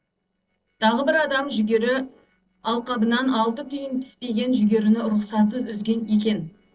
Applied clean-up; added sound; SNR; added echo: neural separator model SepFormer DNS4.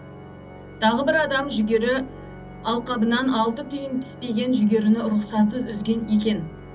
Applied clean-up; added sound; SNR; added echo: none; Organ; 16 dB; reverberation time 0.4 s.